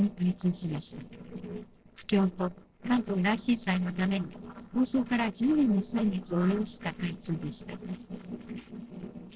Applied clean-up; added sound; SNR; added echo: neural separator model SepFormer DNS4.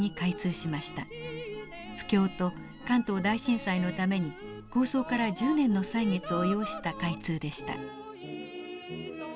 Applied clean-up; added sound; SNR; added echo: none; none; none; none.